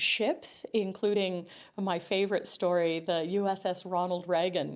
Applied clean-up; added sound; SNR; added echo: none; none; none; none.